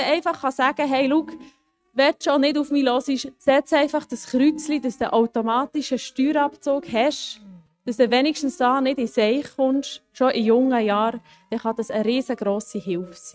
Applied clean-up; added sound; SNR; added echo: neural mask model RNNoise.